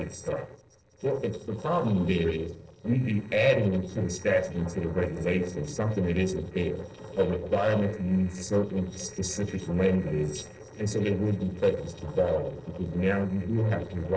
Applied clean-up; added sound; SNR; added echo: neural separator model SepFormer DNS4.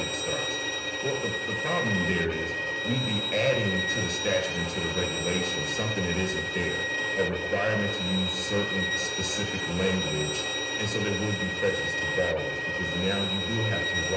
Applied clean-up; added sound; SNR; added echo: none; Bowed string instrument; 0 dB; reverberation time 0.9 s.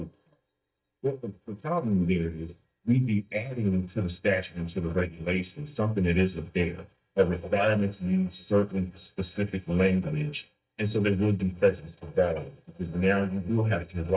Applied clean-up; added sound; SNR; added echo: neural mask model DeepFilterNet 3.